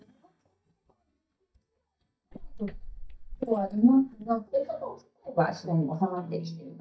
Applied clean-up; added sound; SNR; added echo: neural mask model DeepFilterNet 3.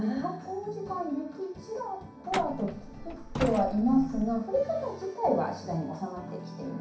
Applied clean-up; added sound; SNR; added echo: none; Truck; 7 dB; reverberation time 0.6 s.